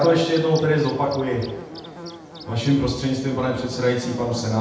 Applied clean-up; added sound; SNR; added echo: none; Buzz / Bird; 17 dB; reverberation time 0.8 s.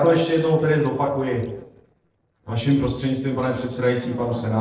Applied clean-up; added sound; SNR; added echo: neural separator model SepFormer DNS4.